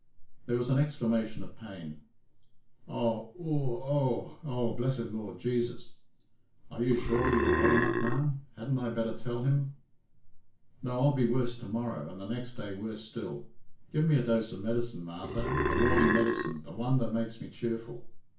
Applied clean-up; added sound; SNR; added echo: none; Burping, eructation; -2 dB; reverberation time 0.3 s.